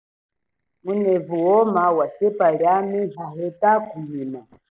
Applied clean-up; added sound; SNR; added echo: neural separator model SepFormer DNS4.